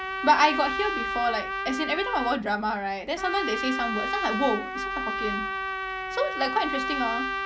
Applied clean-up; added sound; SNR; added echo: none; Trumpet; 3 dB; none.